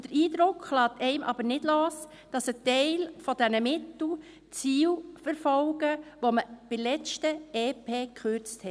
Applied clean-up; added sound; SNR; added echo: none; none; none; none.